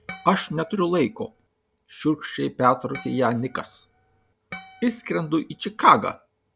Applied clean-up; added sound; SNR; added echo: none; Harp; 20 dB; none.